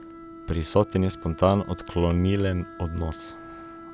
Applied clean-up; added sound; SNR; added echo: none; Wind instrument, woodwind instrument; 17 dB; none.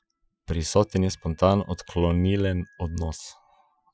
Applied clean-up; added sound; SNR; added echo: classical method Wiener filter.